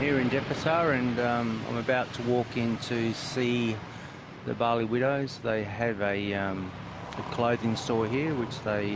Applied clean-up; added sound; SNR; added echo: none; none; none; none.